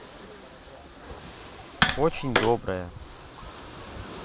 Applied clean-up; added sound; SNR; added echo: none; Tap; -2 dB; none.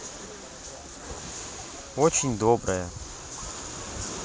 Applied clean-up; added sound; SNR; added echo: none; none; none; none.